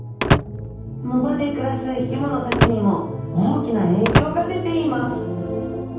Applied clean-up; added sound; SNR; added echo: none; Slam / Wood; 2 dB; reverberation time 0.9 s.